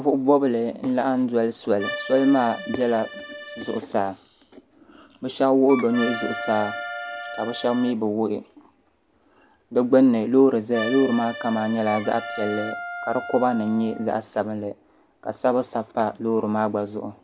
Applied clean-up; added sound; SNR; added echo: none; Accordion + Wind instrument, woodwind instrument; 11 dB; none.